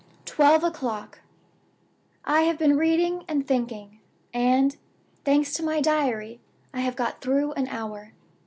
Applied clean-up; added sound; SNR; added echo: none; none; none; none.